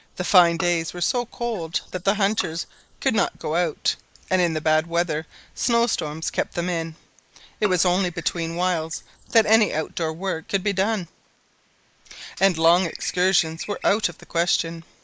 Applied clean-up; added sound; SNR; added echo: neural mask model Resemble Enhance denoiser.